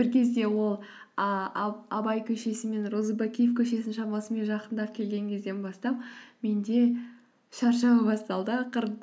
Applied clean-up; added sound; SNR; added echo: none; none; none; none.